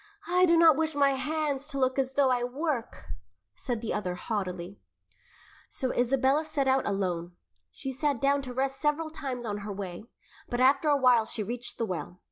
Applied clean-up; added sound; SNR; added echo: none; none; none; none.